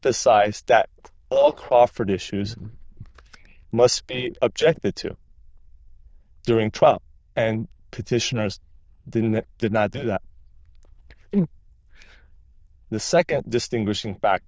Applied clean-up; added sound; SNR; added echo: neural diffusion model UNIVERSE++.